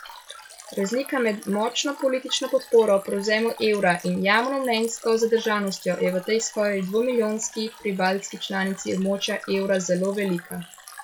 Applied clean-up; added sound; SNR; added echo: classical method log-MMSE.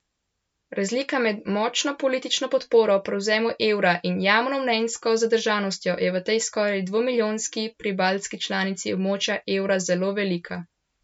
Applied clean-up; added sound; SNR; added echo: none; none; none; none.